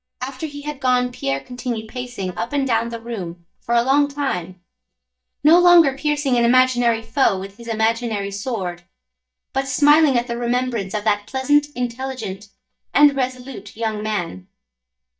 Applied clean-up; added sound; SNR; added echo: neural mask model DeepFilterNet 3.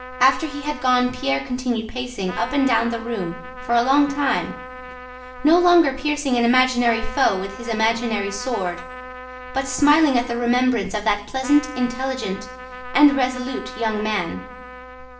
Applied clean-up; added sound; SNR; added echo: none; Trumpet; 15 dB; reverberation time 0.6 s.